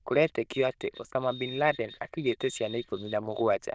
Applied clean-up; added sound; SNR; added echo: neural diffusion model UNIVERSE++.